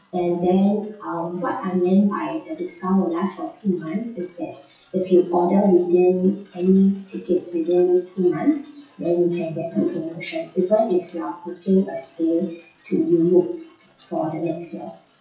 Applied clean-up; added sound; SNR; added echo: classical method WPE with log-MMSE.